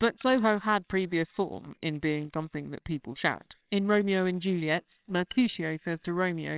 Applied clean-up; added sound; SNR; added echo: neural separator model SepFormer WHAMR!.